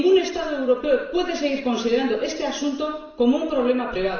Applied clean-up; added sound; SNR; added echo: none; none; none; reverberation time 0.7 s.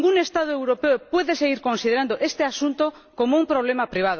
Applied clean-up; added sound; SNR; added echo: none; none; none; none.